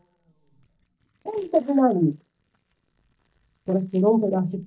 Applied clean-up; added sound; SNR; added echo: neural mask model DeepFilterNet 3.